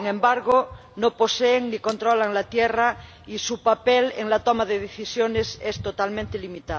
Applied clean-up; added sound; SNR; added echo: none; Dog; 19 dB; none.